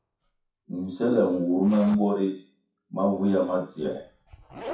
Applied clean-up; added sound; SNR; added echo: classical method WPE with log-MMSE.